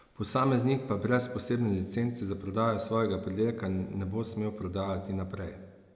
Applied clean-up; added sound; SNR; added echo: none; none; none; none.